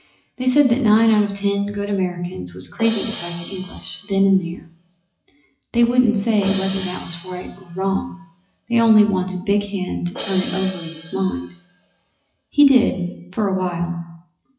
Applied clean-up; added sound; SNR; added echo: classical method WPE with log-MMSE.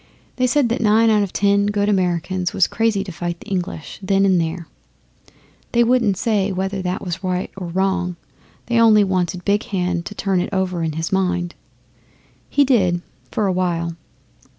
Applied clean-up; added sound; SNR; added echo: none; none; none; none.